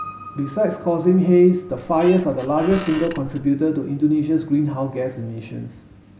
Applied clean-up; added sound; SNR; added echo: none; Squeak + Piano; 20 dB; none.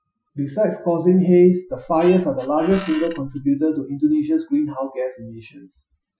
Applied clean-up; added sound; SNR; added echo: classical method Wiener filter.